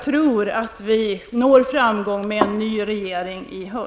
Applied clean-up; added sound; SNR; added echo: none; none; none; none.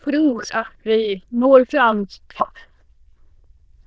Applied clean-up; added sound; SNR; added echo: neural diffusion model UNIVERSE++.